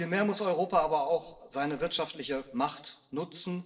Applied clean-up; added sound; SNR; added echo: neural separator model SepFormer DNS4.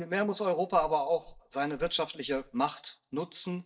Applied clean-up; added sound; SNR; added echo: neural mask model DeepFilterNet 3.